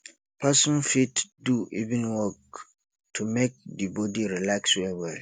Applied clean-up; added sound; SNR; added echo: none; none; none; none.